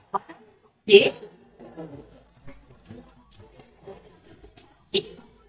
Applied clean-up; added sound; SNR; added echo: neural mask model DeepFilterNet 3.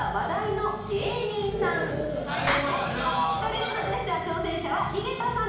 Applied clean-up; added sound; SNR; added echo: none; Clapping; 10 dB; reverberation time 1.0 s.